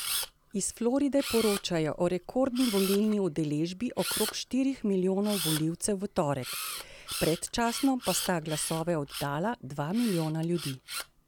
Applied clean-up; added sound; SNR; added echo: none; Camera; 10 dB; none.